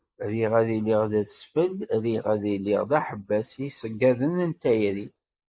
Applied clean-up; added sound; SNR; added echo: neural mask model Resemble Enhance denoiser.